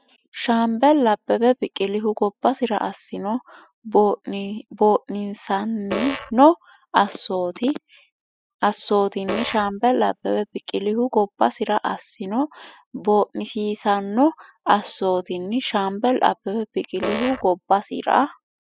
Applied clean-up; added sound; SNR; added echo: classical method spectral subtraction.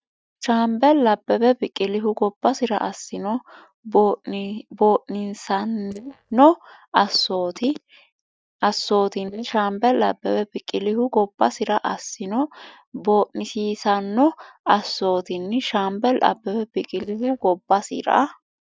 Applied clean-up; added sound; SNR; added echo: neural mask model DeepFilterNet 3.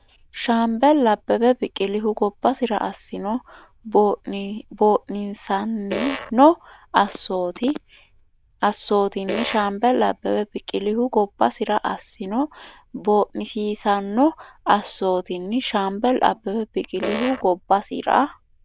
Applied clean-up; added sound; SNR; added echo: neural diffusion model UNIVERSE++.